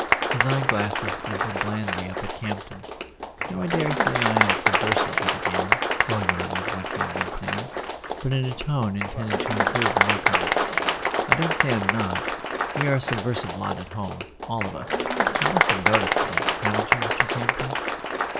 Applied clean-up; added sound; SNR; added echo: none; Applause; -5 dB; none.